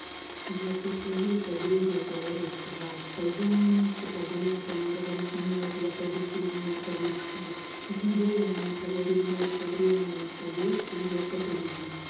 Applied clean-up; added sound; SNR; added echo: none; Domestic sounds, home sounds; 10 dB; reverberation time 0.8 s.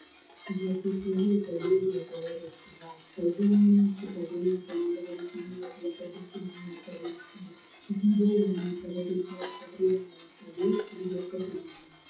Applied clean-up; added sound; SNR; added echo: classical method WPE with log-MMSE.